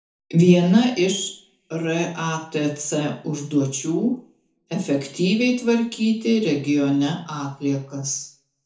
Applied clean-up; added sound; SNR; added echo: none; none; none; reverberation time 0.6 s.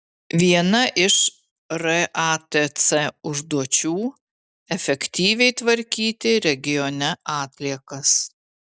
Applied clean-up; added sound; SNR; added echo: none; none; none; none.